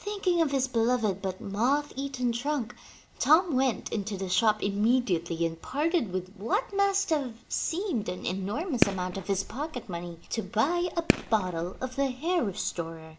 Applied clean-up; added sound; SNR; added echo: none; Fireworks; 6 dB; none.